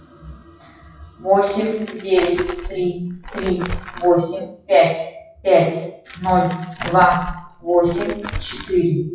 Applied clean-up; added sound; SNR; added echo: classical method WPE with log-MMSE.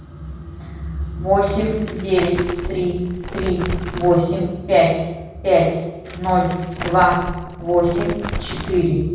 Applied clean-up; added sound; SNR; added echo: none; Crumpling, crinkling; 11 dB; reverberation time 1.1 s.